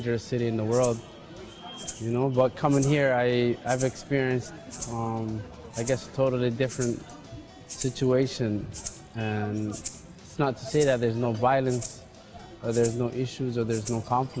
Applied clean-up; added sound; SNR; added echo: none; Rattle (instrument); 18 dB; none.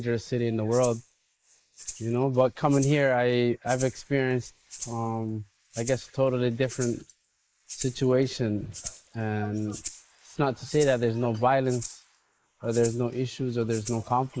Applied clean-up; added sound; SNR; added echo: neural mask model Resemble Enhance denoiser.